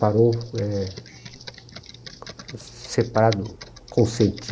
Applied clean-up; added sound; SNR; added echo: none; Computer keyboard; 18 dB; none.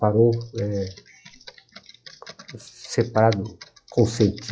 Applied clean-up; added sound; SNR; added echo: classical method log-MMSE.